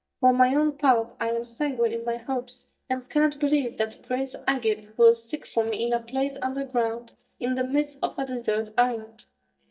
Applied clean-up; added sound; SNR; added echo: neural mask model DeepFilterNet 3.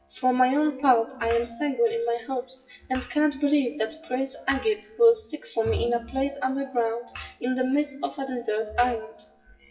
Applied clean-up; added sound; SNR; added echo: classical method WPE with log-MMSE.